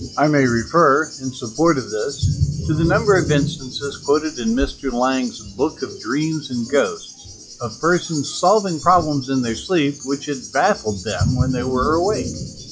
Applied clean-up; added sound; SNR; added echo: classical method log-MMSE.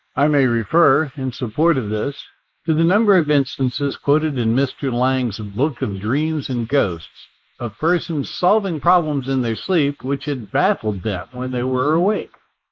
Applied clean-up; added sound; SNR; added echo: neural mask model Resemble Enhance denoiser.